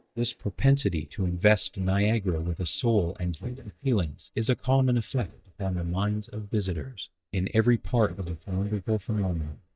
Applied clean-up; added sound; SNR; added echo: neural mask model DeepFilterNet 3.